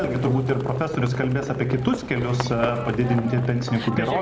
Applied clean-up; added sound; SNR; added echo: none; Livestock, farm animals, working animals; 10 dB; none.